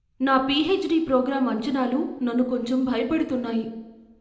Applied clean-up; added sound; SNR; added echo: none; none; none; reverberation time 0.8 s.